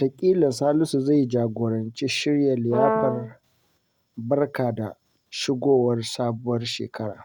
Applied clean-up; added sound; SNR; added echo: none; Brass instrument; 3 dB; none.